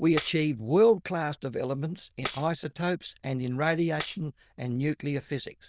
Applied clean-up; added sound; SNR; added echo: neural diffusion model UNIVERSE++.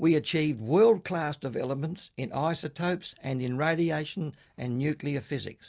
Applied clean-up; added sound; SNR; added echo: none; none; none; none.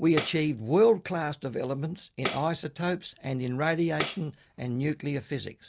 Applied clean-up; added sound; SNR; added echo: none; Tambourine; 12 dB; none.